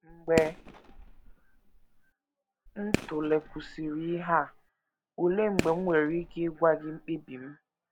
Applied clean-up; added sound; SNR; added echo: none; Fireworks; 8 dB; none.